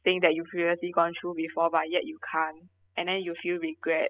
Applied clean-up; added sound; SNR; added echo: classical method spectral subtraction.